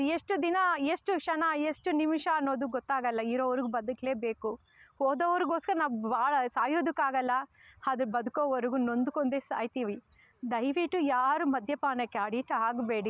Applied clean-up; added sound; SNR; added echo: none; none; none; none.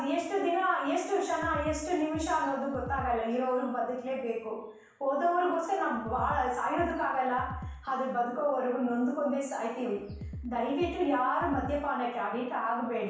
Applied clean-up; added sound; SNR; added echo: none; Drum kit; 12 dB; reverberation time 0.7 s.